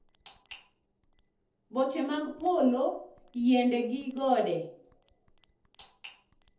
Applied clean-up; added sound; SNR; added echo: neural separator model SepFormer DNS4.